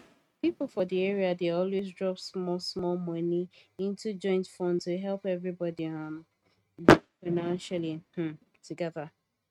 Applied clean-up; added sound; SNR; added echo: neural mask model RNNoise.